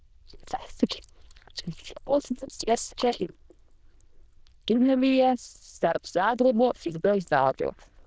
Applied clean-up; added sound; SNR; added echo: neural diffusion model UNIVERSE++.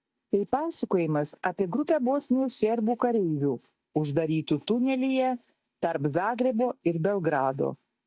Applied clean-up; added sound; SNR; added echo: neural mask model DeepFilterNet 3.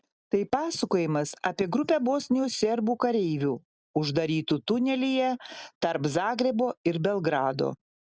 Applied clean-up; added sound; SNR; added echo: none; none; none; none.